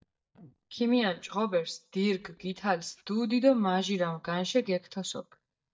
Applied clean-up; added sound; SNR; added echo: neural mask model DeepFilterNet 3.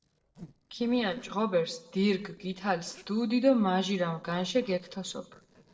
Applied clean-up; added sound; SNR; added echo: neural separator model SepFormer DNS4.